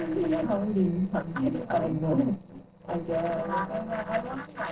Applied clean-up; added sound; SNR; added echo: neural separator model SepFormer DNS4.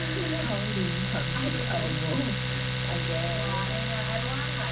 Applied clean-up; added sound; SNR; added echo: none; Domestic sounds, home sounds; -3 dB; reverberation time 0.2 s.